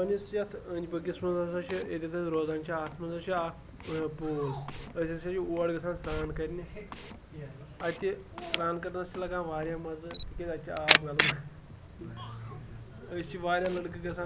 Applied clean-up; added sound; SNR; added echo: none; Camera; 4 dB; none.